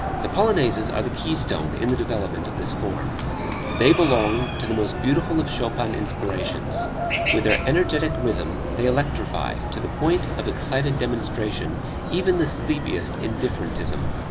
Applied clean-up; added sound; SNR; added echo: none; Chicken, rooster; 2 dB; none.